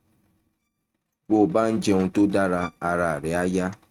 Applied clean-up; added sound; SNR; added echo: neural mask model RNNoise.